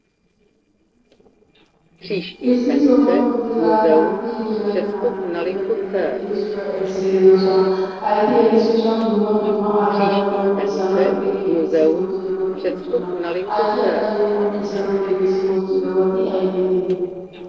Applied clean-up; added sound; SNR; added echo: neural separator model SepFormer DNS4.